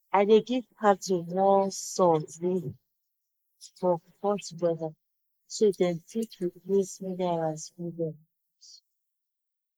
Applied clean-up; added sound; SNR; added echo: neural mask model Resemble Enhance denoiser.